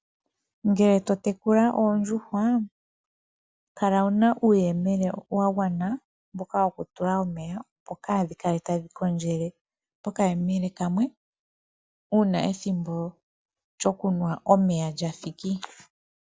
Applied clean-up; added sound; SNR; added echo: none; none; none; none.